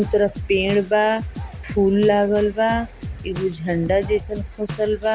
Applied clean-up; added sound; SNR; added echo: none; Drum kit; 12 dB; none.